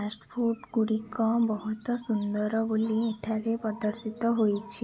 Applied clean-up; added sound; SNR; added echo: none; none; none; none.